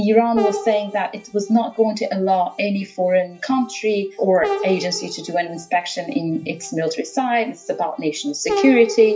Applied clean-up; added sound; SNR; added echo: classical method WPE with log-MMSE.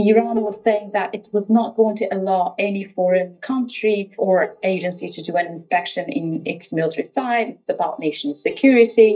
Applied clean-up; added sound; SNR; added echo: neural mask model DeepFilterNet 3.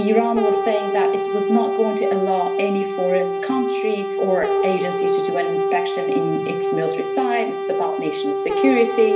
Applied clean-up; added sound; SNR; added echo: none; Brass instrument; -1 dB; reverberation time 0.3 s.